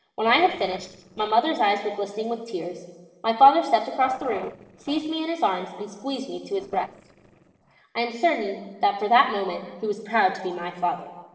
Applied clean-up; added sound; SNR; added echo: neural separator model SepFormer DNS4.